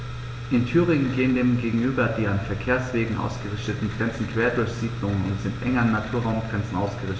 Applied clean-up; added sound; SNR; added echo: none; none; none; none.